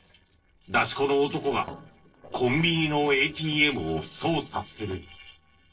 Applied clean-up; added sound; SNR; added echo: neural separator model SepFormer DNS4.